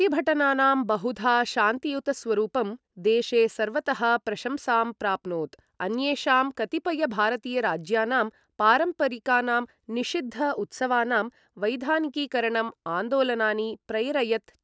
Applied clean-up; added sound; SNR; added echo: none; none; none; none.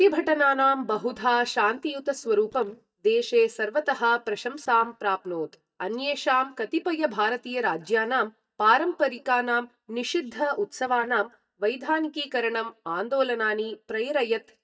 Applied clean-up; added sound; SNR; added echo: neural mask model DeepFilterNet 3.